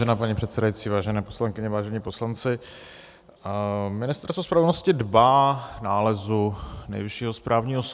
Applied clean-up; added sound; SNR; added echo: none; none; none; none.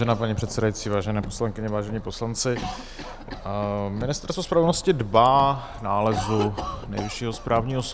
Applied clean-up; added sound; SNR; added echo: none; Car + Cough; 11 dB; none.